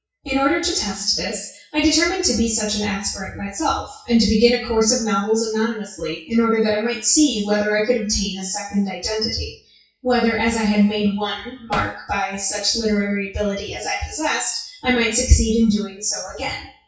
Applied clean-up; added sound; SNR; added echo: classical method WPE with log-MMSE.